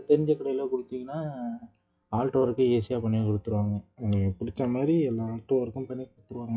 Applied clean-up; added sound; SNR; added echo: classical method WPE with log-MMSE.